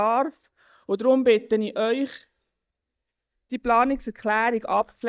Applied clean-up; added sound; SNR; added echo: neural mask model DeepFilterNet 3.